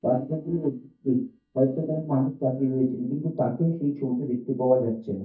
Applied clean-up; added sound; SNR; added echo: neural mask model DeepFilterNet 3.